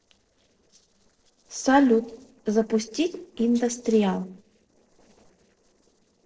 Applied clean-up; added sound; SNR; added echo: neural separator model SepFormer DNS4.